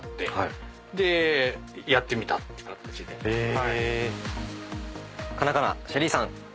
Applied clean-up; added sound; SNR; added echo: none; none; none; none.